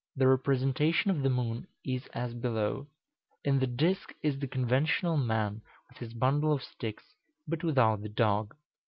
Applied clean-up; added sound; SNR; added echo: none; none; none; none.